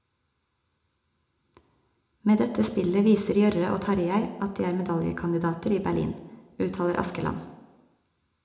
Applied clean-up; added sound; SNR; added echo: none; none; none; reverberation time 0.5 s.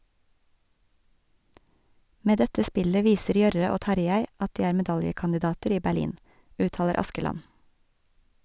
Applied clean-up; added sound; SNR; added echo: none; none; none; none.